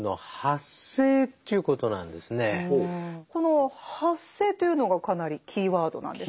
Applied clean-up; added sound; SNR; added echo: none; none; none; none.